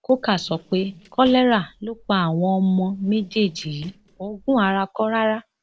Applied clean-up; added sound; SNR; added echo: neural separator model SepFormer DNS4.